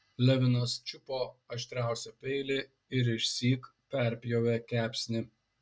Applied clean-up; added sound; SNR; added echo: none; none; none; none.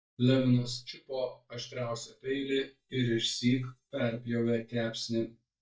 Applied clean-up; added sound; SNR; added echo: neural mask model DeepFilterNet 3.